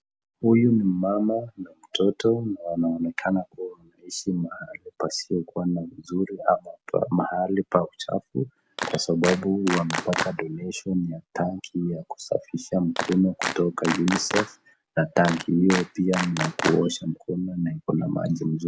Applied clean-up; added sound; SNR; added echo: none; Clapping; 6 dB; none.